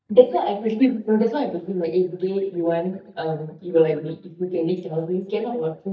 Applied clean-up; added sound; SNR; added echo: neural mask model DeepFilterNet 3.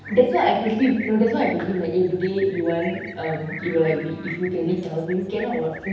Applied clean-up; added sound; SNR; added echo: none; Livestock, farm animals, working animals; 15 dB; reverberation time 0.9 s.